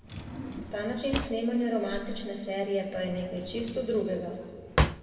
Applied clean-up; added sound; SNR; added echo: none; Drawer open or close; 3 dB; reverberation time 2.3 s.